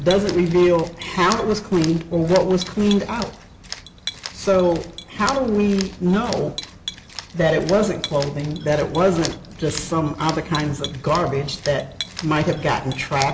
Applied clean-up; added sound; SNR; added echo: none; Cat; 15 dB; none.